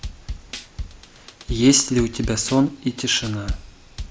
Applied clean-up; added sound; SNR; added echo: none; Drum kit; 10 dB; none.